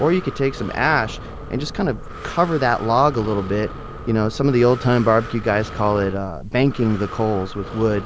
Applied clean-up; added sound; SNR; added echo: none; Breathing; 13 dB; none.